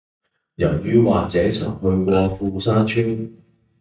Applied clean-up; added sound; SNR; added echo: neural mask model DeepFilterNet 3.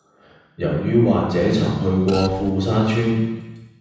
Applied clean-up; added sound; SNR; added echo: none; Printer; 12 dB; reverberation time 1.1 s.